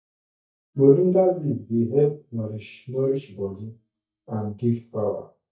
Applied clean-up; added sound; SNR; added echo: neural mask model DeepFilterNet 3.